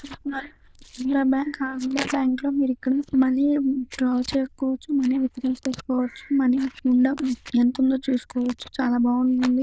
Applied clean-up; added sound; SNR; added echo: neural diffusion model UNIVERSE++.